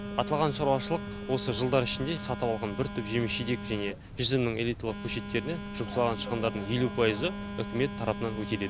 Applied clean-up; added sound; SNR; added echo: none; Telephone; 8 dB; none.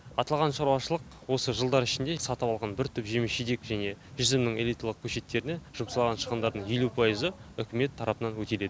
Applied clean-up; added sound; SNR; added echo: none; none; none; none.